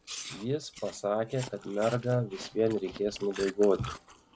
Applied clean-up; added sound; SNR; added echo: none; Chewing, mastication; 15 dB; none.